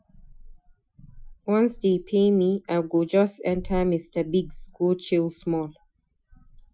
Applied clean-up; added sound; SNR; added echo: classical method Wiener filter.